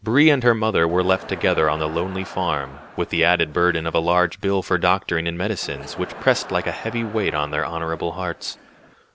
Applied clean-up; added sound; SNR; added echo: none; Crowd; 17 dB; none.